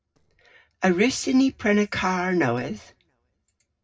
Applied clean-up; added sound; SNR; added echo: neural separator model SepFormer DNS4.